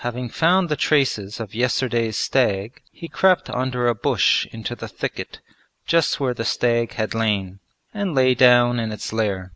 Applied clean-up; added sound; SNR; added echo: none; none; none; none.